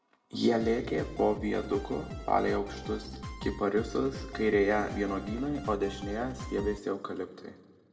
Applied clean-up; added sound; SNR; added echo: none; Drum kit; 10 dB; reverberation time 1.5 s.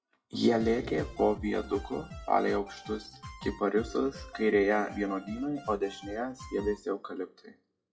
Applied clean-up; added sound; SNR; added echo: classical method WPE with log-MMSE.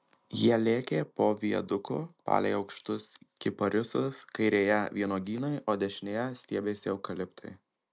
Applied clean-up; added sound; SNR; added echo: none; none; none; none.